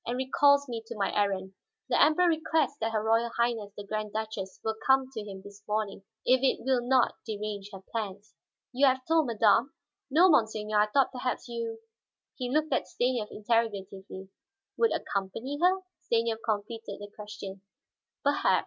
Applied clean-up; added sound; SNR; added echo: none; none; none; none.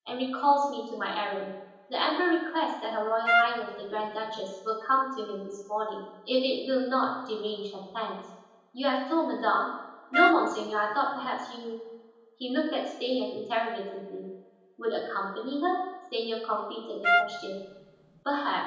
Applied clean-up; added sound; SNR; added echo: none; Trumpet; -2 dB; reverberation time 0.9 s.